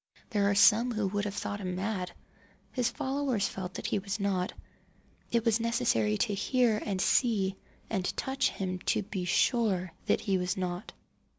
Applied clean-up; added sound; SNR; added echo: none; none; none; none.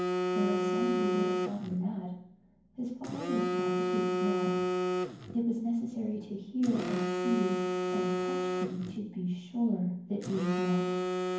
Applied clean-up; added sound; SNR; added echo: none; Telephone; -1 dB; reverberation time 0.9 s.